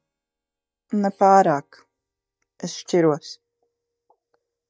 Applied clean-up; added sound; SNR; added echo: neural mask model DeepFilterNet 3.